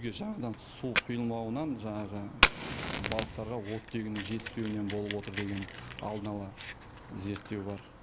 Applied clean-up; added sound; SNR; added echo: none; Fire; 0 dB; none.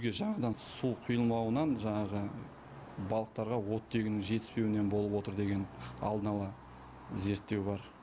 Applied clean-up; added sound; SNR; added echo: none; none; none; none.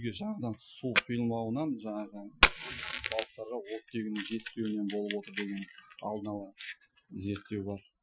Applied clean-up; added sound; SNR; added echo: classical method Wiener filter.